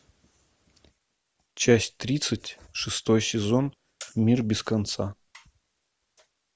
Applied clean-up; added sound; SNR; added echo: none; none; none; none.